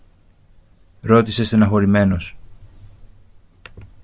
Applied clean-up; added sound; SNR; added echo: none; none; none; none.